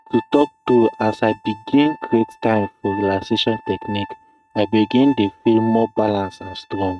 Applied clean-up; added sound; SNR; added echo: neural mask model RNNoise.